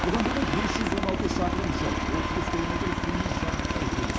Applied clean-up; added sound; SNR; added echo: none; Aircraft; -4 dB; reverberation time 0.4 s.